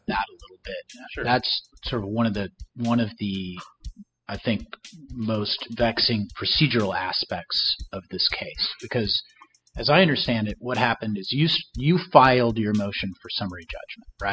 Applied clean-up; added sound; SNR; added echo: classical method spectral subtraction.